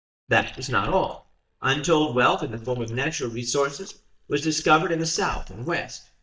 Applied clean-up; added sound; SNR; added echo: neural mask model DeepFilterNet 3.